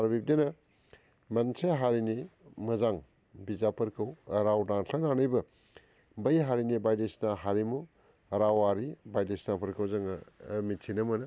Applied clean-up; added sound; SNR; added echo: none; none; none; none.